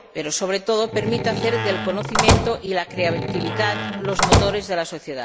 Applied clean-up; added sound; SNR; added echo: none; Slam; -2 dB; none.